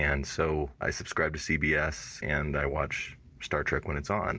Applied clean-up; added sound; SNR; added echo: none; none; none; none.